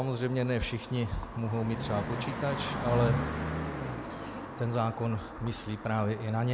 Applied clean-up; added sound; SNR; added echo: none; Car passing by; 5 dB; none.